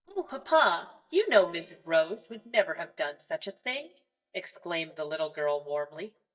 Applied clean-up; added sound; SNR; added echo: neural mask model DeepFilterNet 3.